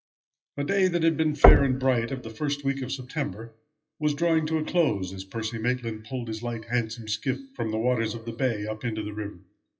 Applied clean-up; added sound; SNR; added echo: classical method WPE with log-MMSE.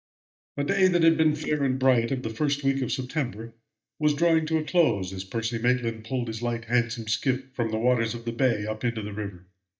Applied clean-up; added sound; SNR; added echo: neural mask model DeepFilterNet 3.